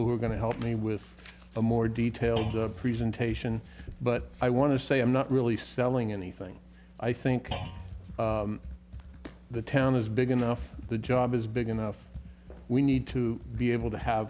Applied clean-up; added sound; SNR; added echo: none; Thump, thud; 16 dB; none.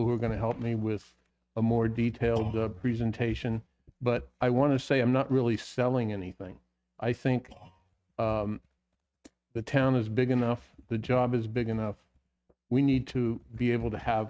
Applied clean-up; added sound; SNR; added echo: neural mask model RNNoise.